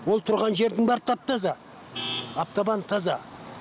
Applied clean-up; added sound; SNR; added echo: none; none; none; none.